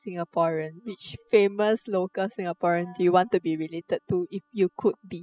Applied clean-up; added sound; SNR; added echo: classical method spectral subtraction.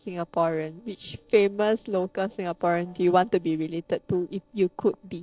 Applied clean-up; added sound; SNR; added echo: neural separator model SepFormer DNS4.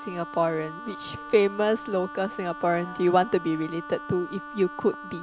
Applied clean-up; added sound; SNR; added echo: none; Wind instrument, woodwind instrument; 13 dB; none.